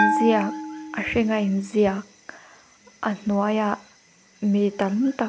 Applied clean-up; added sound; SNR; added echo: none; Bell; 7 dB; none.